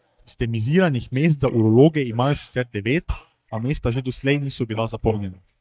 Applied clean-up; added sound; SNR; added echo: neural mask model DeepFilterNet 3.